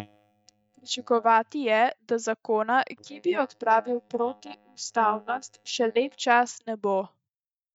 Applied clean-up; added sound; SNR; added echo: neural mask model DeepFilterNet 3.